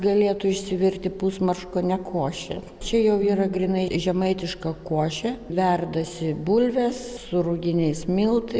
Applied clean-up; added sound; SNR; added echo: none; none; none; none.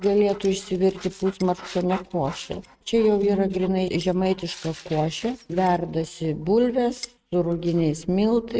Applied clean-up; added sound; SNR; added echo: neural mask model RNNoise.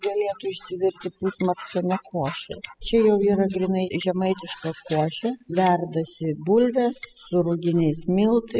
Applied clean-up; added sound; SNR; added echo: classical method spectral subtraction.